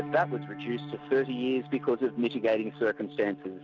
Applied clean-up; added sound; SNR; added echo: none; Piano; 13 dB; none.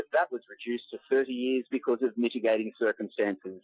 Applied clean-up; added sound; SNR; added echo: classical method Wiener filter.